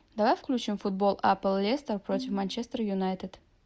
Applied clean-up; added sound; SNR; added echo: none; Bowed string instrument; 12 dB; none.